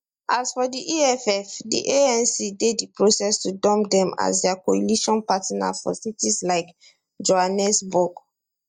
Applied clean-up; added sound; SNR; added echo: neural mask model DeepFilterNet 3.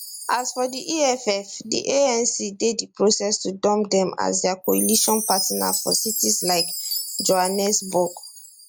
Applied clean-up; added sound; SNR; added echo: none; Chime; 8 dB; none.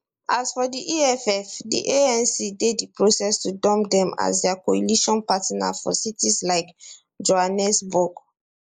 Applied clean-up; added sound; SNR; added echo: neural mask model Resemble Enhance denoiser.